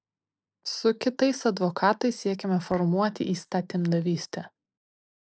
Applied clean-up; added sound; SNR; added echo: neural mask model Resemble Enhance denoiser.